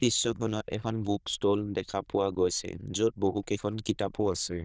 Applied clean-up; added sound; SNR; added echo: neural diffusion model UNIVERSE++.